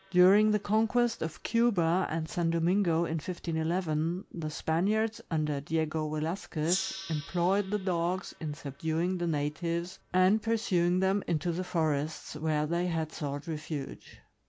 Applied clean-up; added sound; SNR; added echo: none; Gong; 20 dB; none.